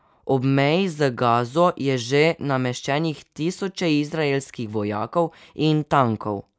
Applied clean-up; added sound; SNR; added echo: none; none; none; none.